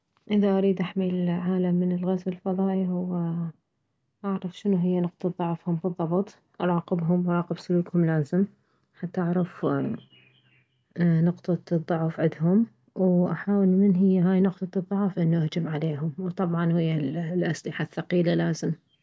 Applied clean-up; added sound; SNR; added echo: none; none; none; none.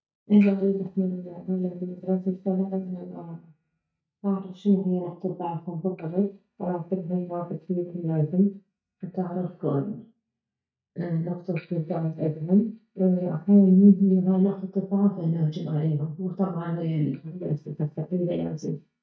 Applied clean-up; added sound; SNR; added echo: neural mask model DeepFilterNet 3.